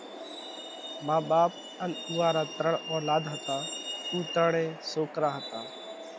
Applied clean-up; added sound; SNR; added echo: none; Truck; 9 dB; none.